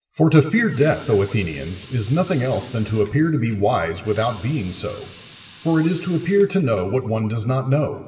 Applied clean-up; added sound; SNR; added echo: none; Sink (filling or washing) / Water tap, faucet; 18 dB; reverberation time 2.9 s.